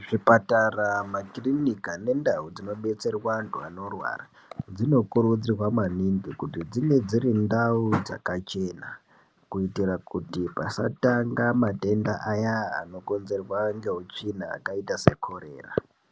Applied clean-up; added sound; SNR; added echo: none; none; none; none.